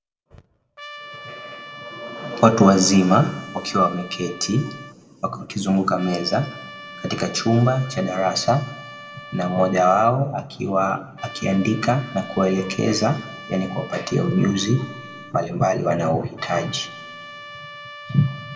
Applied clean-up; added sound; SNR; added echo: none; Trumpet; 17 dB; reverberation time 1.3 s.